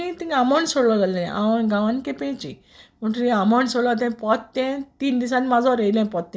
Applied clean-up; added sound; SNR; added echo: none; none; none; none.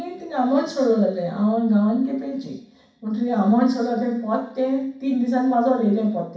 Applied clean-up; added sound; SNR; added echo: none; none; none; reverberation time 0.6 s.